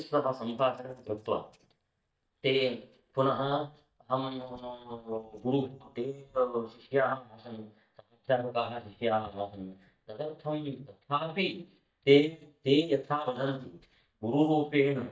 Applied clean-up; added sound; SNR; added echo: neural mask model DeepFilterNet 3.